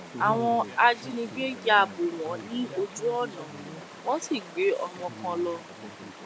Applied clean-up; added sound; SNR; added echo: none; Chatter / Stream; 13 dB; none.